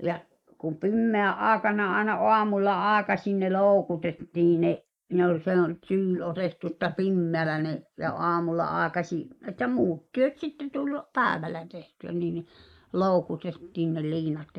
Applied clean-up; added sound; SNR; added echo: neural mask model Resemble Enhance denoiser.